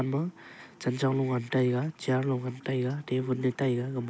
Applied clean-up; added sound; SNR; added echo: none; none; none; none.